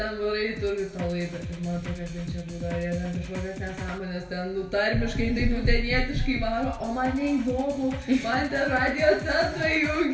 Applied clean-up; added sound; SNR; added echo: none; Drum kit; 11 dB; reverberation time 1.5 s.